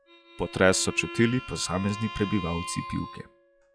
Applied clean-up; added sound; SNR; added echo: classical method log-MMSE.